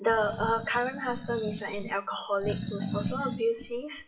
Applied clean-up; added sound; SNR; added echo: classical method WPE with log-MMSE.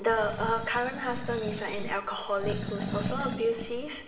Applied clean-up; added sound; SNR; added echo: none; Animal; 7 dB; reverberation time 0.9 s.